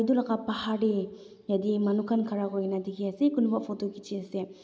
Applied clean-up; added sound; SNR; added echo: none; none; none; none.